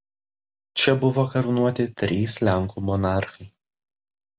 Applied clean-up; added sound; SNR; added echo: none; none; none; none.